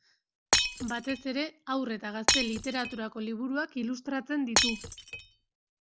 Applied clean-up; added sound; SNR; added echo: none; Shatter; -4 dB; none.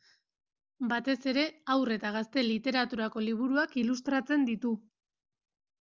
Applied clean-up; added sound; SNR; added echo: none; none; none; none.